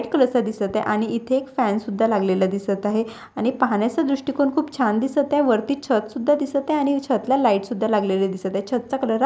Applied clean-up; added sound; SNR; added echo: none; none; none; none.